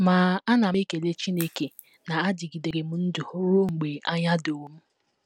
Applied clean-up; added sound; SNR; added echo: none; Crack; 18 dB; none.